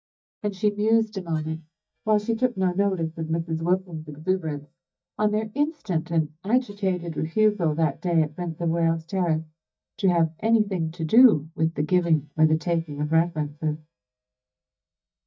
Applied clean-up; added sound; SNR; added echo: neural mask model DeepFilterNet 3.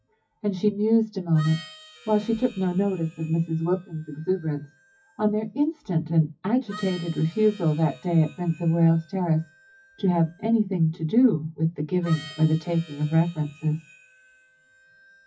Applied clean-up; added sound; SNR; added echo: classical method WPE with log-MMSE.